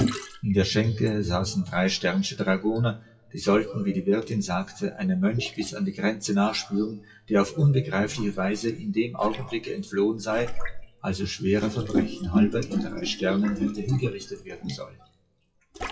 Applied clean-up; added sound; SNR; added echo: classical method WPE with log-MMSE.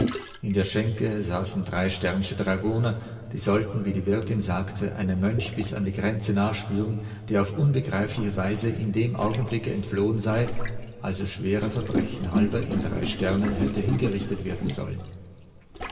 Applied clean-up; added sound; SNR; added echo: none; Gurgling; 8 dB; reverberation time 2.0 s.